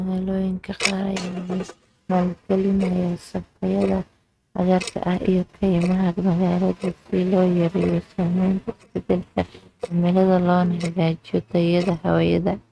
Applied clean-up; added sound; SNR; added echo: neural mask model RNNoise.